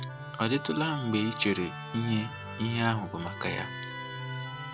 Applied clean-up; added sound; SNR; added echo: none; Musical instrument; 8 dB; none.